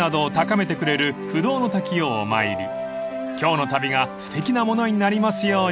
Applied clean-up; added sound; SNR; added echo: none; none; none; none.